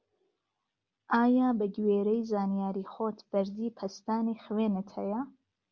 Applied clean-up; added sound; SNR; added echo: none; none; none; none.